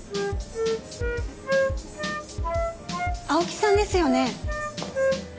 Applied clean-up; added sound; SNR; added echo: none; Drum / Drum kit + Wind instrument, woodwind instrument; -1 dB; none.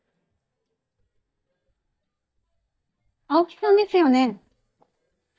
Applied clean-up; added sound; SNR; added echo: neural mask model DeepFilterNet 3.